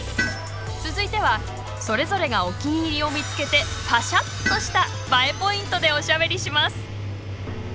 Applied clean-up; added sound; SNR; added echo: none; Engine + Tools; 7 dB; none.